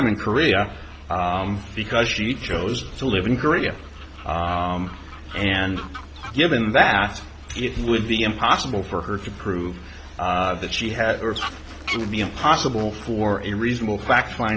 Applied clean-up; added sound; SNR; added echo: none; Fowl; 18 dB; none.